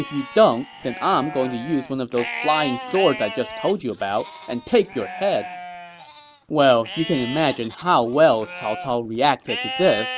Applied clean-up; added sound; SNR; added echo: none; Livestock, farm animals, working animals; 12 dB; none.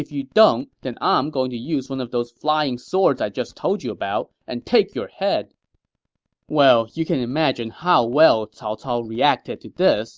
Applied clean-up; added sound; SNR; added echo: none; none; none; none.